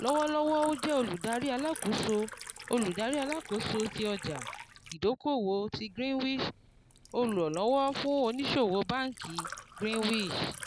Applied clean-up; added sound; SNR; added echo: none; Liquid; 13 dB; none.